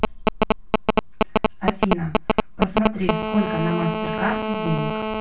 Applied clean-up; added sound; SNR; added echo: none; Telephone; -4 dB; reverberation time 0.2 s.